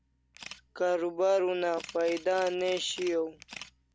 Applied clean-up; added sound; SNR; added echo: none; Camera; 18 dB; none.